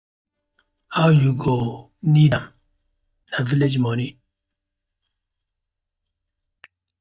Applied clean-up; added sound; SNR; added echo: neural mask model DeepFilterNet 3.